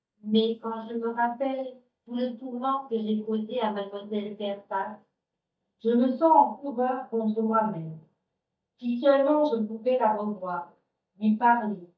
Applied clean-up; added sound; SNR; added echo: neural mask model DeepFilterNet 3.